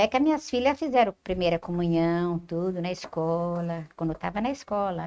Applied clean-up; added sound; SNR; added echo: neural mask model RNNoise.